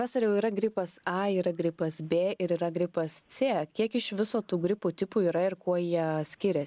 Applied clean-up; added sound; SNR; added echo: none; none; none; none.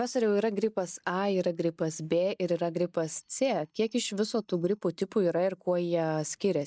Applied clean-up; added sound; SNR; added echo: neural mask model DeepFilterNet 3.